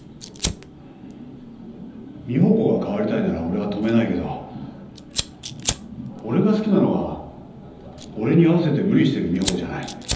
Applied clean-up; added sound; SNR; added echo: none; Fire; 13 dB; reverberation time 0.9 s.